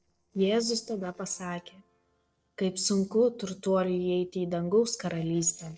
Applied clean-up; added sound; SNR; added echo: neural separator model SepFormer DNS4.